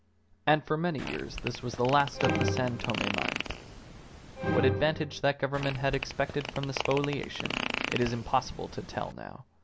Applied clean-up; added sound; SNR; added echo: none; Musical instrument + Fart; 3 dB; none.